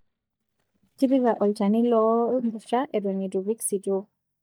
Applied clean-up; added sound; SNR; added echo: neural mask model DeepFilterNet 3.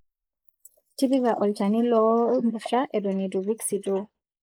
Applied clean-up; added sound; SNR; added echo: neural mask model Resemble Enhance denoiser.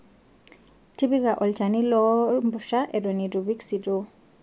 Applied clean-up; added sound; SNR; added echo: none; none; none; none.